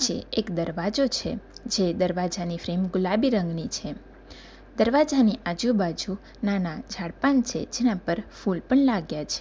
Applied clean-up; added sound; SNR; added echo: none; none; none; none.